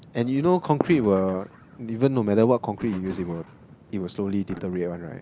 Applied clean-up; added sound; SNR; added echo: none; Guitar; 19 dB; none.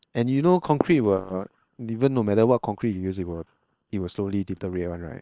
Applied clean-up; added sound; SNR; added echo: neural separator model SepFormer WHAM!.